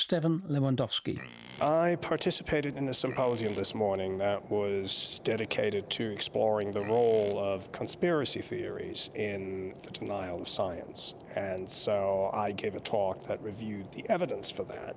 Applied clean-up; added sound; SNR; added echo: none; Livestock, farm animals, working animals; 17 dB; none.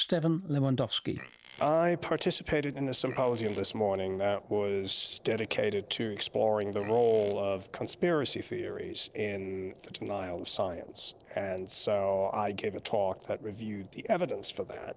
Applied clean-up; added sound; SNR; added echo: neural separator model SepFormer DNS4.